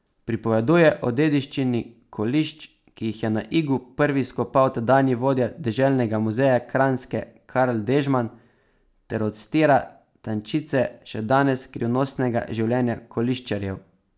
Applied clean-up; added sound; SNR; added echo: none; none; none; none.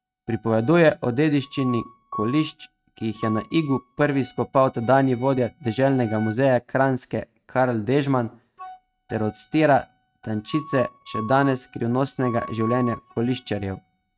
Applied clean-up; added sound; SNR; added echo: neural mask model RNNoise.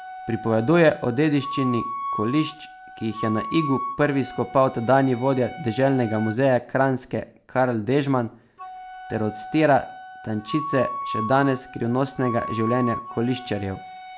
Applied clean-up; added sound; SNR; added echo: none; Wind instrument, woodwind instrument; 11 dB; none.